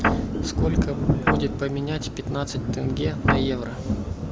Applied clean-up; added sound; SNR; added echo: none; Guitar + Thunder; -4 dB; none.